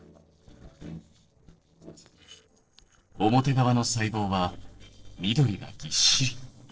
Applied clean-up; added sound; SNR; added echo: neural separator model SepFormer DNS4.